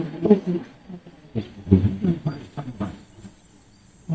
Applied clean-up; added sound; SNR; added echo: neural mask model DeepFilterNet 3.